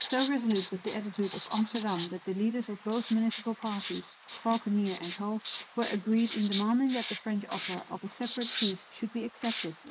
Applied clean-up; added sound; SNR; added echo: neural mask model Resemble Enhance denoiser.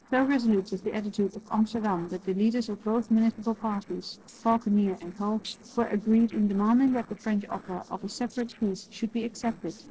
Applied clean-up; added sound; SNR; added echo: neural separator model SepFormer DNS4.